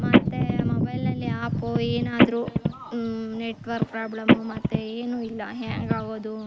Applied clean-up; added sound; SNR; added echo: none; Telephone; -2 dB; none.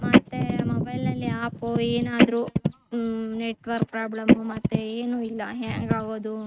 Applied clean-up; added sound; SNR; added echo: neural mask model RNNoise.